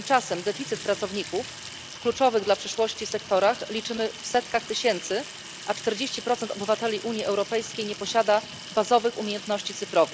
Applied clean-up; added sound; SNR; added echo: none; Sink (filling or washing) / Water tap, faucet; 13 dB; none.